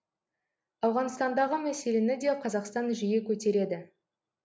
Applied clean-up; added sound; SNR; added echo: none; none; none; none.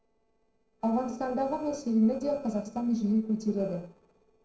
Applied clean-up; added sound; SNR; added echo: neural separator model SepFormer DNS4.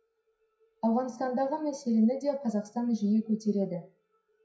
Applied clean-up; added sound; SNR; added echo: classical method WPE with log-MMSE.